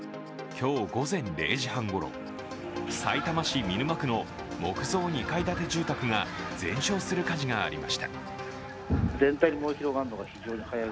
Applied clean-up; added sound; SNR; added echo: none; none; none; none.